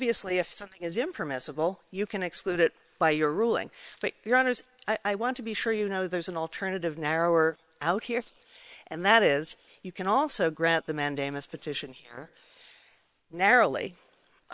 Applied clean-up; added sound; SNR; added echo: neural separator model SepFormer WHAM!.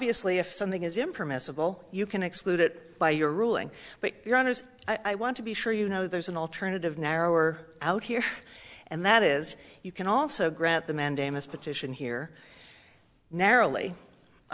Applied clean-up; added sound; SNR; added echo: none; none; none; none.